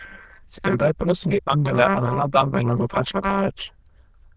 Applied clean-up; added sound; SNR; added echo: neural diffusion model UNIVERSE++.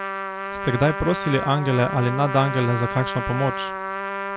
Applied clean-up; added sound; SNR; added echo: none; Trumpet; 6 dB; none.